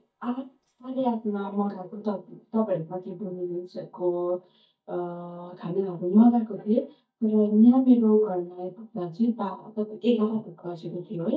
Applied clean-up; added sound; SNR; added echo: neural mask model DeepFilterNet 3.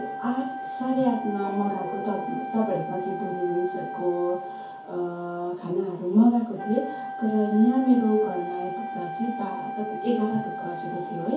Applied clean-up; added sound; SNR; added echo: none; Wind instrument, woodwind instrument; 8 dB; reverberation time 0.6 s.